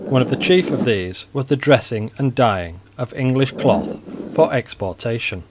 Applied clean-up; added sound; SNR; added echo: none; Zipper (clothing); 11 dB; none.